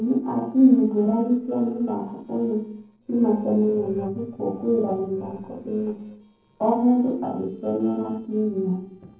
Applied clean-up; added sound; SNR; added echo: neural separator model SepFormer DNS4.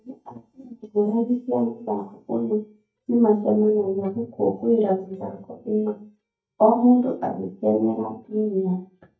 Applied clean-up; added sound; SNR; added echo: neural mask model DeepFilterNet 3.